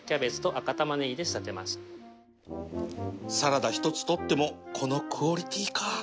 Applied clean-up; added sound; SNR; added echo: none; none; none; none.